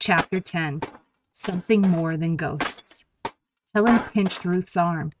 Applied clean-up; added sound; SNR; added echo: neural mask model RNNoise.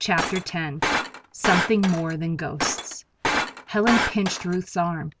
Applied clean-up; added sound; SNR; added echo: none; Shatter; 2 dB; none.